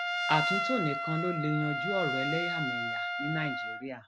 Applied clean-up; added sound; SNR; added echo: none; Trumpet; 0 dB; none.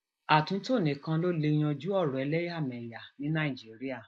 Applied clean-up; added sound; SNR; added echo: neural mask model Resemble Enhance denoiser.